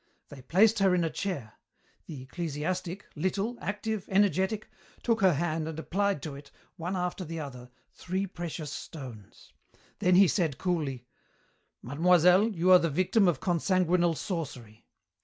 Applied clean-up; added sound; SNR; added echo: none; none; none; none.